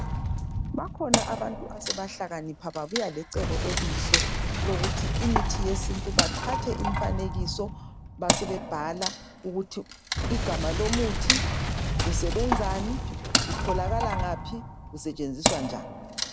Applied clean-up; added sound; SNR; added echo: none; Boom + Wood; -4 dB; none.